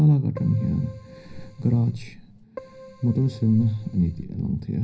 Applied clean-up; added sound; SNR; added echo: none; Keyboard (musical); 19 dB; reverberation time 0.4 s.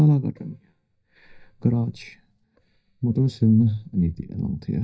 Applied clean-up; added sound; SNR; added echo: neural mask model DeepFilterNet 3.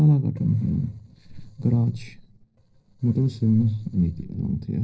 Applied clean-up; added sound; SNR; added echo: neural separator model SepFormer DNS4.